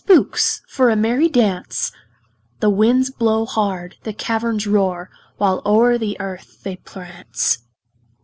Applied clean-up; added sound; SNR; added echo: none; none; none; none.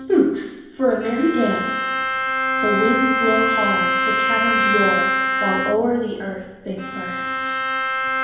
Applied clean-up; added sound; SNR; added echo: none; Bowed string instrument; -1 dB; reverberation time 0.9 s.